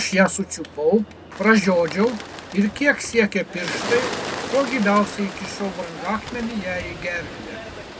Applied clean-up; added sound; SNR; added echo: none; Bird; 10 dB; none.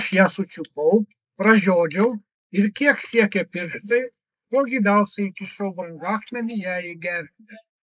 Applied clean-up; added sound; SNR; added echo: neural mask model Resemble Enhance denoiser.